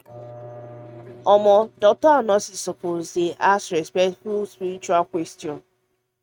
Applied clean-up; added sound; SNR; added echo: neural mask model RNNoise.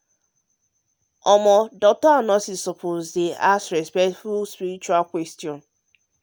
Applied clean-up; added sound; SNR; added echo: none; none; none; none.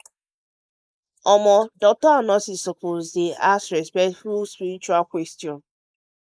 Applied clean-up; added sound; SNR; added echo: neural mask model Resemble Enhance denoiser.